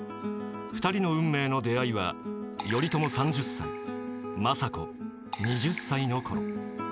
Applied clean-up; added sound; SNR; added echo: none; none; none; none.